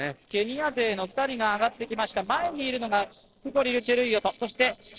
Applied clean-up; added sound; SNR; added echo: neural separator model SepFormer DNS4.